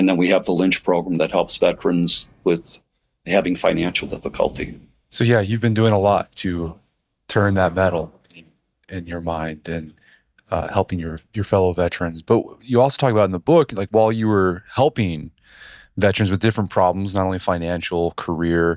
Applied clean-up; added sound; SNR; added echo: neural mask model DeepFilterNet 3.